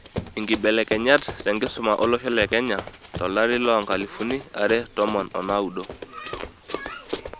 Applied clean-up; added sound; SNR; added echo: none; Run; 11 dB; none.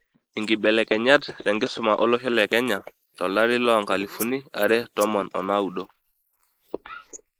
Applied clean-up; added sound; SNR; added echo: neural mask model Resemble Enhance denoiser.